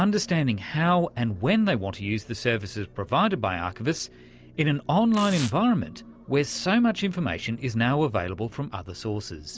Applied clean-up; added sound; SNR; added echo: none; Tearing; 15 dB; none.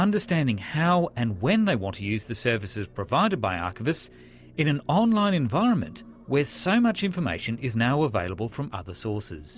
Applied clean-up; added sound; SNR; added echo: none; none; none; none.